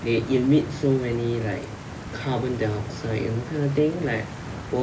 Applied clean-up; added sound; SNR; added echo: none; Stream; 10 dB; reverberation time 0.3 s.